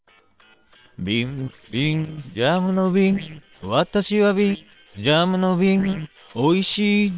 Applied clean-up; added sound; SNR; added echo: neural separator model SepFormer WHAM!.